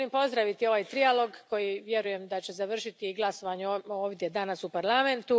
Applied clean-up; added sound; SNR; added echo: none; none; none; none.